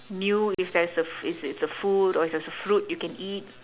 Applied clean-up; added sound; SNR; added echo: none; none; none; none.